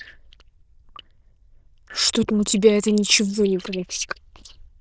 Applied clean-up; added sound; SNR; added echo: neural diffusion model UNIVERSE++.